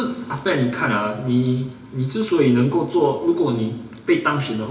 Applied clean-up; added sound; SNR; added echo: none; none; none; reverberation time 0.8 s.